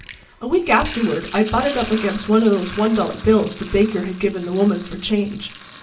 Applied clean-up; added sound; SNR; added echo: none; Sink (filling or washing); 17 dB; reverberation time 0.2 s.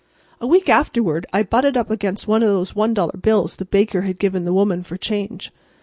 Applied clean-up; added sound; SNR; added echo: none; none; none; none.